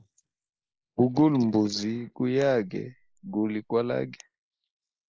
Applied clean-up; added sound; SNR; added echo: neural mask model Resemble Enhance denoiser.